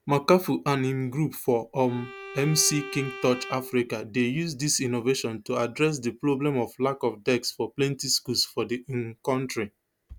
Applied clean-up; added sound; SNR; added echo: none; Bowed string instrument; 14 dB; none.